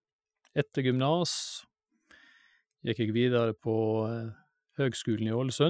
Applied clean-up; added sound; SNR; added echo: classical method Wiener filter.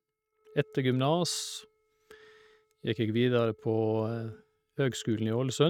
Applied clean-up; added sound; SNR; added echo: neural mask model RNNoise.